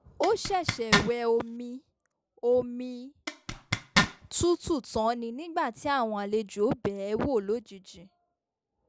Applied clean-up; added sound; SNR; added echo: none; Zipper (clothing); 0 dB; none.